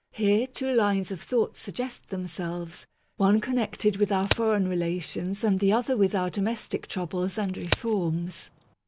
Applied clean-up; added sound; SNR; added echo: none; Crack; 10 dB; none.